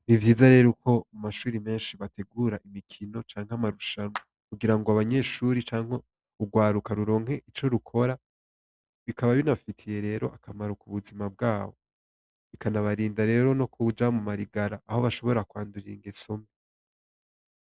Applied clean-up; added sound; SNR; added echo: neural separator model SepFormer DNS4.